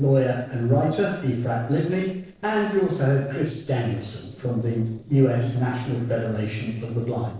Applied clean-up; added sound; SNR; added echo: neural separator model SepFormer DNS4.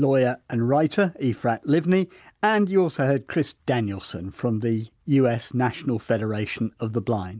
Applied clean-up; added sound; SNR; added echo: none; none; none; none.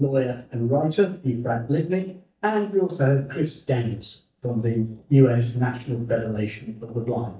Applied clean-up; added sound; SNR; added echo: neural mask model DeepFilterNet 3.